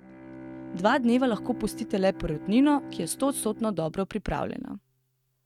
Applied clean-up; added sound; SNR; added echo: neural mask model RNNoise.